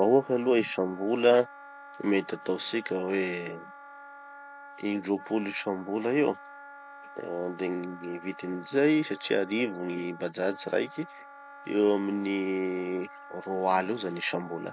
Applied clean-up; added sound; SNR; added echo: none; Wind instrument, woodwind instrument; 18 dB; none.